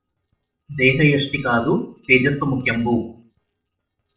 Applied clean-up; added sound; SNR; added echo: neural separator model SepFormer DNS4.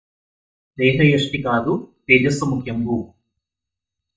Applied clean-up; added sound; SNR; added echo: neural mask model DeepFilterNet 3.